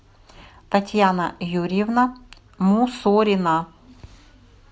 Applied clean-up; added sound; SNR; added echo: none; none; none; none.